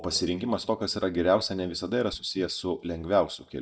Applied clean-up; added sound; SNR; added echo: neural mask model DeepFilterNet 3.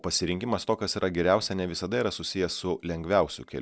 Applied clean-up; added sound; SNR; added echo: none; none; none; none.